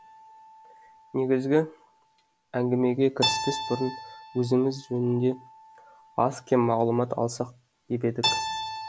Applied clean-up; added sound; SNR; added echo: none; Keyboard (musical); 8 dB; none.